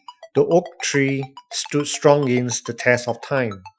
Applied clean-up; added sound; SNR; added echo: classical method Wiener filter.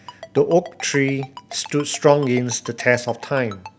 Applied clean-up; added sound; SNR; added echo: none; Ringtone; 19 dB; none.